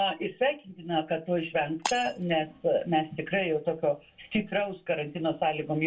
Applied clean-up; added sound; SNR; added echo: none; Shatter; 14 dB; reverberation time 0.2 s.